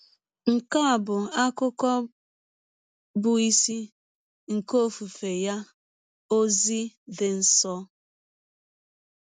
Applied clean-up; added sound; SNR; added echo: none; none; none; none.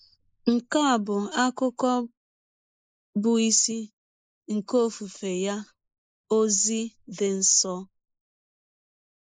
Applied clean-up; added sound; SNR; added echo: neural mask model Resemble Enhance denoiser.